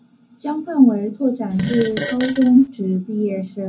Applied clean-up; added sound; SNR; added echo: none; Fart; 9 dB; reverberation time 0.3 s.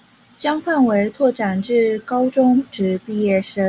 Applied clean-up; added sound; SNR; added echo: none; none; none; none.